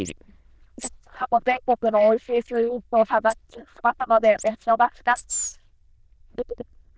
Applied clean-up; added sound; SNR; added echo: neural diffusion model UNIVERSE++.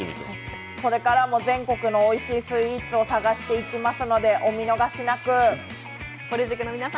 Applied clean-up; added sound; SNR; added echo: none; none; none; none.